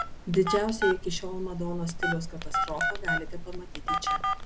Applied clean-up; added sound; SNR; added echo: none; Telephone; 0 dB; none.